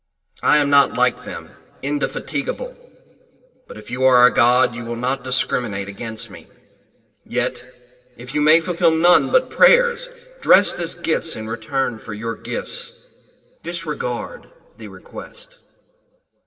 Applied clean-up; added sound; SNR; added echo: none; none; none; reverberation time 1.7 s.